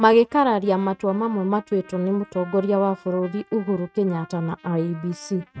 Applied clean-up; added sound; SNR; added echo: neural mask model RNNoise.